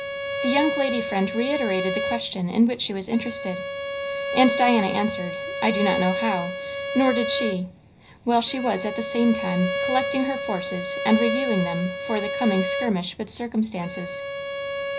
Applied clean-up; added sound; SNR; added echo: none; Bowed string instrument; 5 dB; reverberation time 0.4 s.